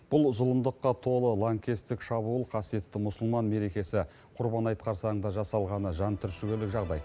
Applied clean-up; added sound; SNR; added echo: none; none; none; none.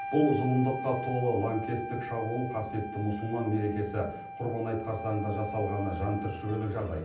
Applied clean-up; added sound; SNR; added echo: none; Wind instrument, woodwind instrument; 8 dB; reverberation time 0.6 s.